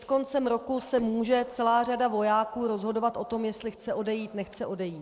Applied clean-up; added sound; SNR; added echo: neural separator model SepFormer DNS4.